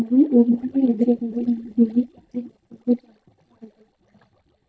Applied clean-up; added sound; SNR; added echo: neural mask model DeepFilterNet 3.